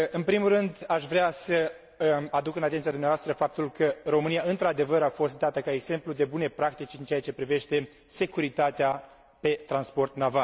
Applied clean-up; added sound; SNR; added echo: none; none; none; none.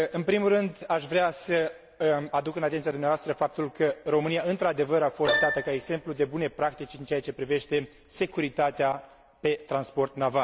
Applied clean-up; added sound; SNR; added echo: none; Keyboard (musical); 7 dB; none.